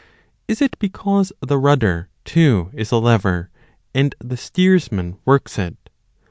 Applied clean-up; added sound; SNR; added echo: none; none; none; none.